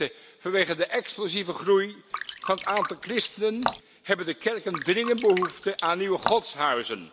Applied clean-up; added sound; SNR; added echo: none; Drip; 7 dB; none.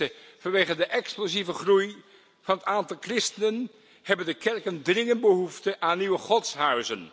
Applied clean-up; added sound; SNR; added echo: none; none; none; none.